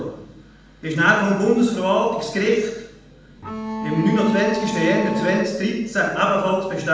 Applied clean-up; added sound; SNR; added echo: none; Bowed string instrument; 6 dB; reverberation time 0.7 s.